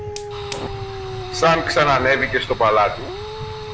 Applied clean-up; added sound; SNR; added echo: none; Fire + Dog; 9 dB; none.